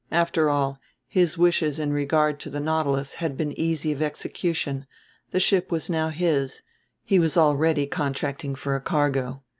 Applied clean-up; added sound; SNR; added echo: none; none; none; none.